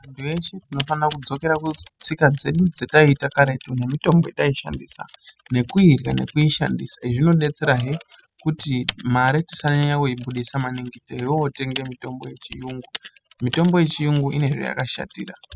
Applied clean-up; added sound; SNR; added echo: classical method spectral subtraction.